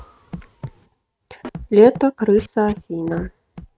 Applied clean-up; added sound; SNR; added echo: neural mask model RNNoise.